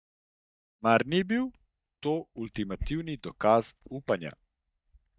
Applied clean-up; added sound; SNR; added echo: neural mask model DeepFilterNet 3.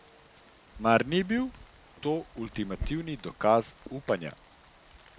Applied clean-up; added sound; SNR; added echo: none; Rain; 15 dB; none.